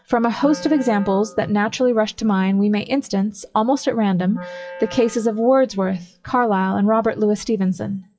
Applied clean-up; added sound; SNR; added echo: classical method WPE with log-MMSE.